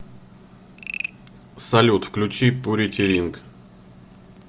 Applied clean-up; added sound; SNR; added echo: none; Frog; 14 dB; none.